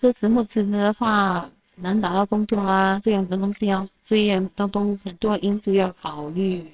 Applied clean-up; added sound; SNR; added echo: neural separator model SepFormer WHAMR!.